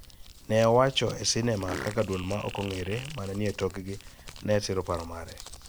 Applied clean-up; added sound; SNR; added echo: none; Fart + Crumpling, crinkling; 14 dB; none.